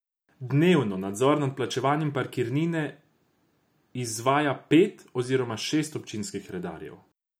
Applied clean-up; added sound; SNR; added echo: none; none; none; none.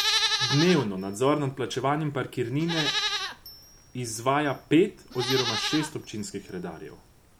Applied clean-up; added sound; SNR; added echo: none; Livestock, farm animals, working animals; 5 dB; none.